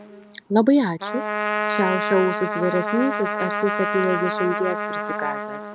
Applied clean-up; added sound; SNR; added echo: none; Trumpet; 3 dB; none.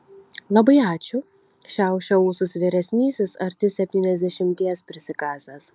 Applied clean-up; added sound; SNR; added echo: none; none; none; none.